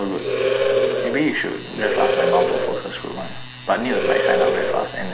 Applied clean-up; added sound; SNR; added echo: none; Animal; -3 dB; reverberation time 0.5 s.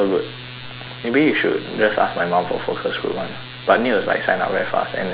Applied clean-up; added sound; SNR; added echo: none; none; none; none.